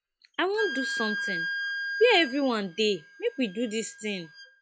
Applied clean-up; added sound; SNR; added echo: classical method log-MMSE.